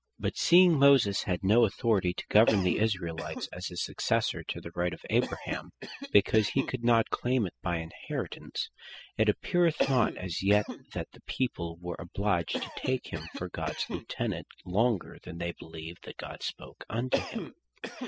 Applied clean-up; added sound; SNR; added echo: classical method spectral subtraction.